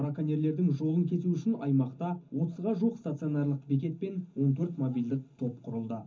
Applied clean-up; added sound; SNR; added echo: none; none; none; reverberation time 0.3 s.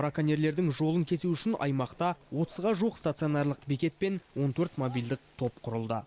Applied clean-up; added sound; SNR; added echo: none; none; none; none.